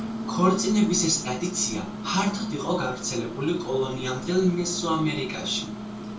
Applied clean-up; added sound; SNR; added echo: none; Microwave oven; 8 dB; reverberation time 0.3 s.